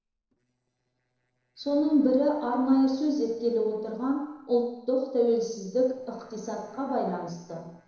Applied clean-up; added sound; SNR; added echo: neural separator model SepFormer DNS4.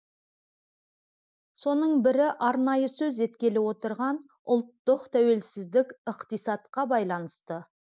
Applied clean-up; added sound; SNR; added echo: none; none; none; none.